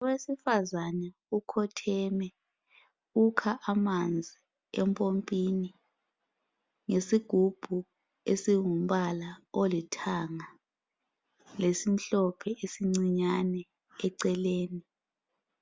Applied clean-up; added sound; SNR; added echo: none; none; none; none.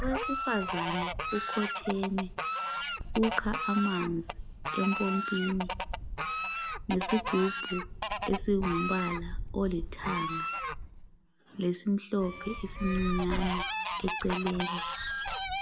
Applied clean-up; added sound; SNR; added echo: none; Fowl; 2 dB; reverberation time 0.7 s.